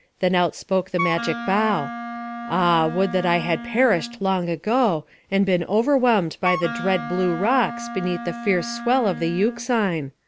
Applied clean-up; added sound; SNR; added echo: none; Wind instrument, woodwind instrument; 9 dB; none.